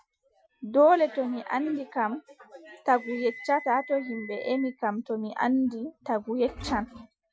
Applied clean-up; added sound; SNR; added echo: classical method Wiener filter.